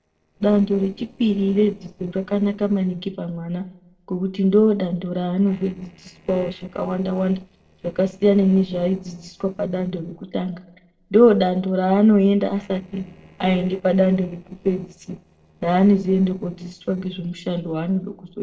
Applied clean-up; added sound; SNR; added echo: neural separator model SepFormer DNS4.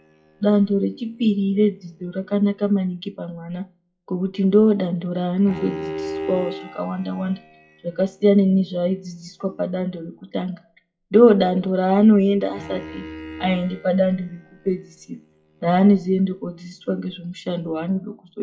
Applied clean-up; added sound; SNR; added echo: classical method WPE with log-MMSE.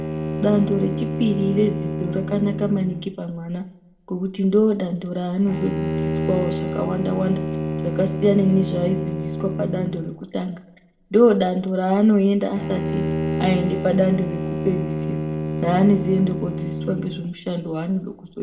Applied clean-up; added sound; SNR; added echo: none; Bowed string instrument; 5 dB; reverberation time 0.5 s.